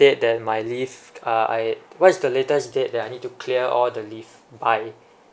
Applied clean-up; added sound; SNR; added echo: none; none; none; none.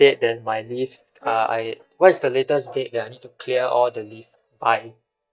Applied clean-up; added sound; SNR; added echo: neural mask model DeepFilterNet 3.